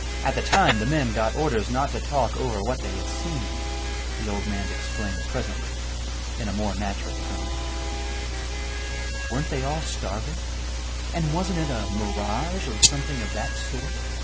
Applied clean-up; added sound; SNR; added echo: none; Harmonica; 13 dB; none.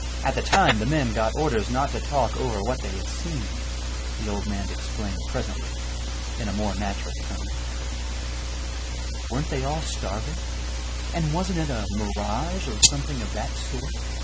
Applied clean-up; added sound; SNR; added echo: none; none; none; none.